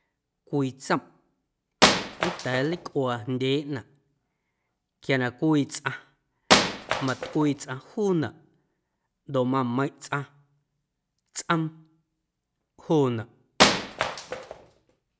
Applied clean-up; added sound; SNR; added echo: none; Wood; -4 dB; none.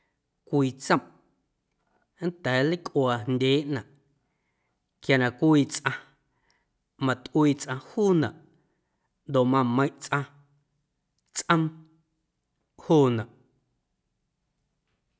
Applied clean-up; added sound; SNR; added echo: none; none; none; none.